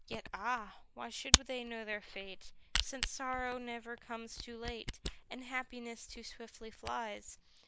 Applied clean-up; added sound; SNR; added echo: neural mask model Resemble Enhance denoiser.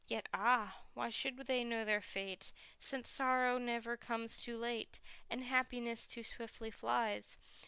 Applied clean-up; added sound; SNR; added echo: none; none; none; none.